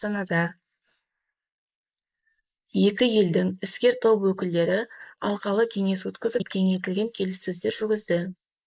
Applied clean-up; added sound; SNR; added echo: neural mask model Resemble Enhance denoiser.